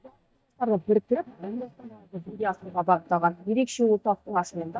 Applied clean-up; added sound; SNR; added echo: neural mask model DeepFilterNet 3.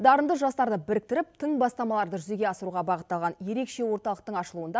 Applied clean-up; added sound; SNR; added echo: none; none; none; none.